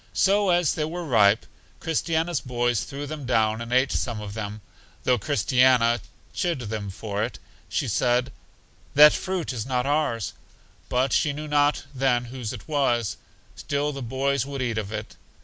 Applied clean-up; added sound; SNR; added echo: none; none; none; none.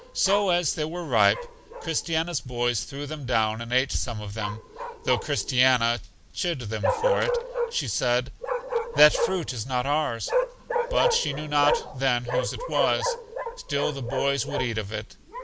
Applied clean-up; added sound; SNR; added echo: none; Bark; 4 dB; none.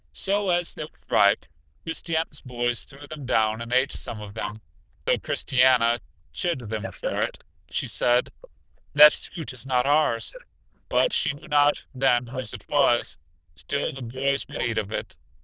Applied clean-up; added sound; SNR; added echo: neural diffusion model UNIVERSE++.